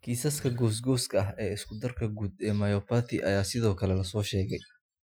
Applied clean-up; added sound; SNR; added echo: classical method Wiener filter.